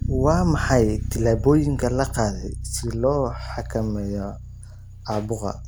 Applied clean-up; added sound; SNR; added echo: none; Bass guitar; 6 dB; none.